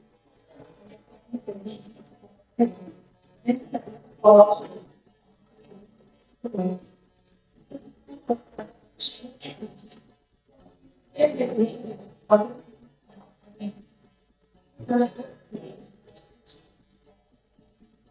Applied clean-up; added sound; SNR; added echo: neural mask model DeepFilterNet 3.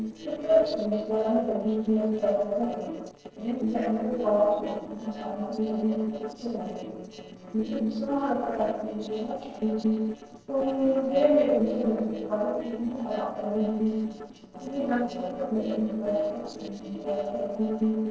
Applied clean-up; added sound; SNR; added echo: neural separator model SepFormer DNS4.